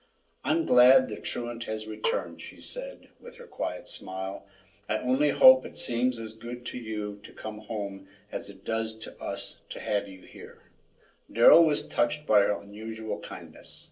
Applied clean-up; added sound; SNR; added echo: neural separator model SepFormer DNS4.